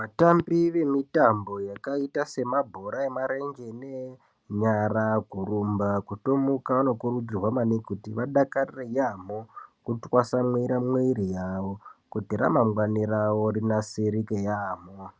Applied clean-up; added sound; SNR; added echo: none; none; none; none.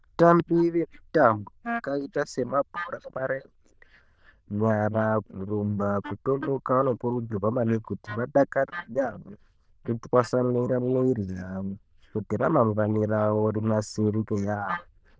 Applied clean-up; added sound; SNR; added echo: neural diffusion model UNIVERSE++.